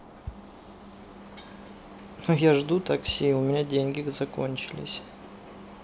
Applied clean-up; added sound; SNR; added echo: none; Shatter + Bass drum; 19 dB; none.